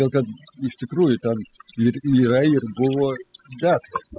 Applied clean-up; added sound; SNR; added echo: classical method spectral subtraction.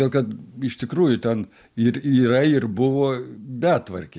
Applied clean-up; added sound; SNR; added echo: none; none; none; none.